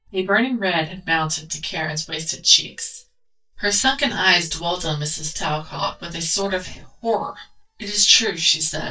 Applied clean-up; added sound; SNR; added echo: neural mask model DeepFilterNet 3.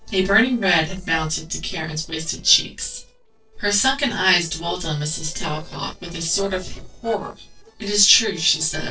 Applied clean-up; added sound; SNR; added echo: neural separator model SepFormer DNS4.